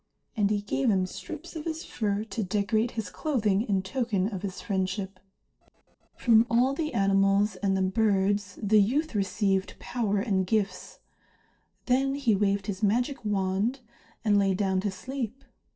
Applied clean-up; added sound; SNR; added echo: neural separator model SepFormer DNS4.